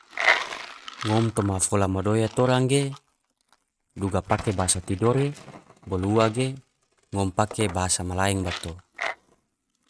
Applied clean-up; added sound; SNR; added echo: neural mask model RNNoise.